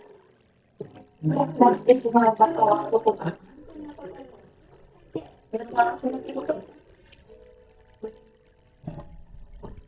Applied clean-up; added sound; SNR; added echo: neural mask model DeepFilterNet 3.